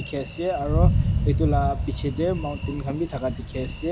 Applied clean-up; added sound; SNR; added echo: none; Thunder; -3 dB; none.